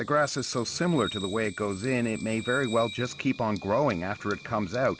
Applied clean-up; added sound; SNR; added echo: none; Bird vocalization, bird call, bird song; 17 dB; none.